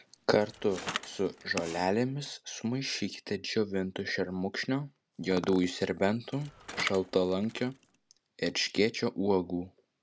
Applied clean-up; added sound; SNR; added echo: none; Bicycle; 13 dB; none.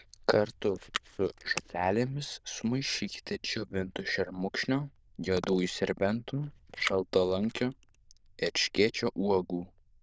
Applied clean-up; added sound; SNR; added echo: neural diffusion model UNIVERSE++.